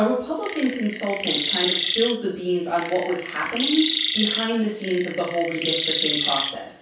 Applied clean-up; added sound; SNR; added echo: none; Chirp, tweet; 1 dB; reverberation time 0.7 s.